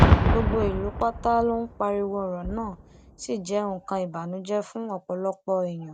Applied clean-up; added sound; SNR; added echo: none; Boom; 0 dB; none.